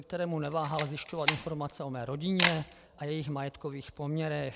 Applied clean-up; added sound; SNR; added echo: none; Camera; -3 dB; none.